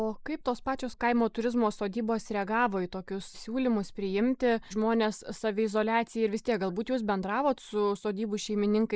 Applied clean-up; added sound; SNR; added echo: neural mask model Resemble Enhance denoiser.